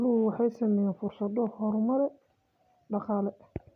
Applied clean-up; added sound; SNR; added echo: none; none; none; none.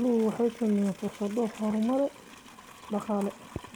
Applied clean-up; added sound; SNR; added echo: none; Livestock, farm animals, working animals; 19 dB; none.